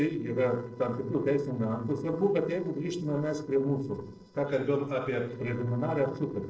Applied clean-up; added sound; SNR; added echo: neural separator model SepFormer DNS4.